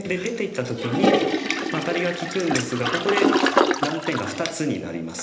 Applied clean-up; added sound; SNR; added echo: none; Toilet flush; -3 dB; reverberation time 1.0 s.